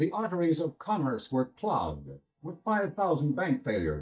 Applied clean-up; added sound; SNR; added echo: neural mask model DeepFilterNet 3.